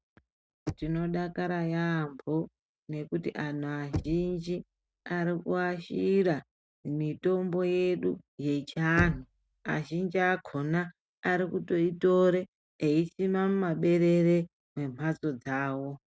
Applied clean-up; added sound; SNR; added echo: neural mask model RNNoise.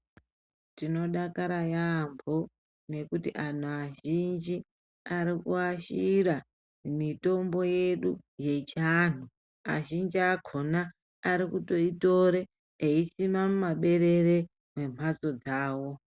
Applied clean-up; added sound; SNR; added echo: none; none; none; none.